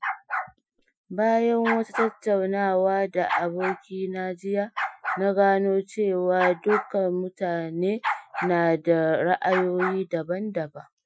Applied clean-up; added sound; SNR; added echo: classical method Wiener filter.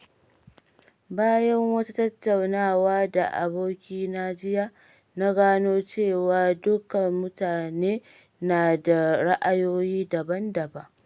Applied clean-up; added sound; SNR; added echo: none; none; none; none.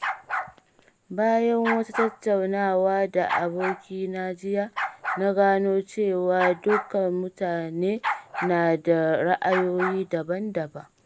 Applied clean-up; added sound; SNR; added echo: none; Bark; 9 dB; none.